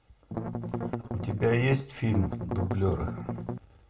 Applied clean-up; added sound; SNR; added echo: none; Strum; 3 dB; reverberation time 0.3 s.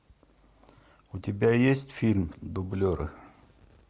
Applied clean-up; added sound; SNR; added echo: none; none; none; none.